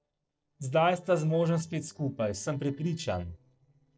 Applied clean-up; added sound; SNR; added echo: neural separator model SepFormer DNS4.